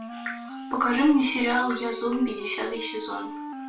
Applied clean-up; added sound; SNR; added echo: none; Wind instrument, woodwind instrument; 11 dB; reverberation time 0.3 s.